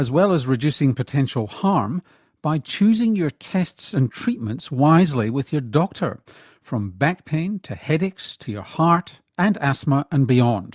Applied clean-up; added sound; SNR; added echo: none; none; none; none.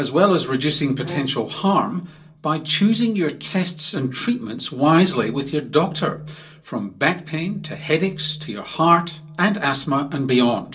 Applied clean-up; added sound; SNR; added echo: none; Bowed string instrument; 16 dB; reverberation time 0.2 s.